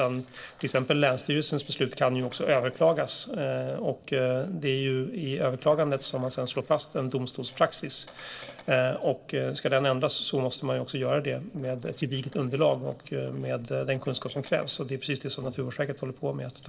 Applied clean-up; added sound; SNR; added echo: neural separator model SepFormer DNS4.